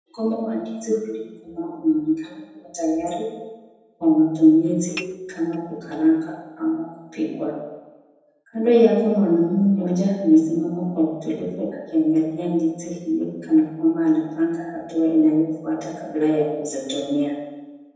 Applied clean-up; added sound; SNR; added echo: none; Dishes, pots, and pans / Chink, clink; 18 dB; reverberation time 1.1 s.